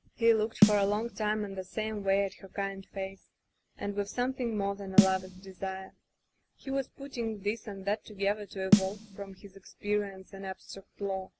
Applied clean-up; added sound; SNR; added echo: none; Snare drum; -1 dB; none.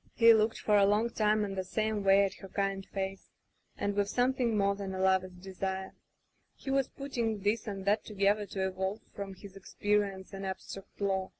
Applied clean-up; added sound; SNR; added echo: none; none; none; none.